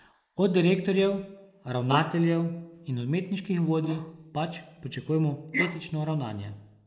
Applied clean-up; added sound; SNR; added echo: neural mask model Resemble Enhance denoiser.